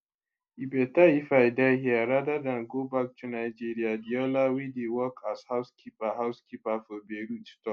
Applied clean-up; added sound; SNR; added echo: none; none; none; none.